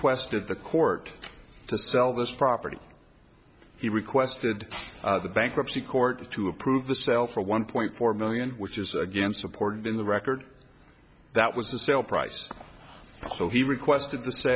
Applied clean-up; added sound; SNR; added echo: none; none; none; none.